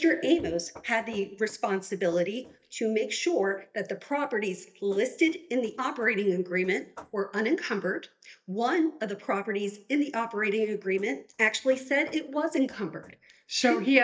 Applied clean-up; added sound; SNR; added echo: neural mask model DeepFilterNet 3.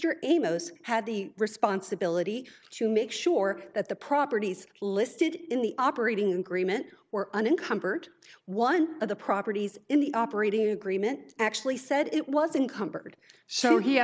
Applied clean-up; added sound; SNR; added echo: none; none; none; none.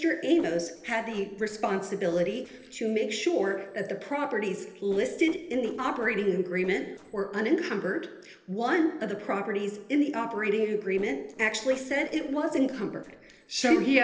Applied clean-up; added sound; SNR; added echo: neural separator model SepFormer DNS4.